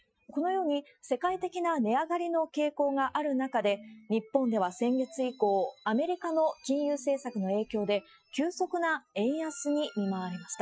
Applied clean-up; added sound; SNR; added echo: classical method Wiener filter.